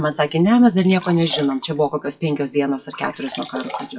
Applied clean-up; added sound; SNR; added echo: classical method WPE with log-MMSE.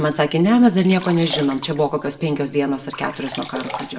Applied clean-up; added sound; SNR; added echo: none; Sink (filling or washing); 16 dB; reverberation time 0.8 s.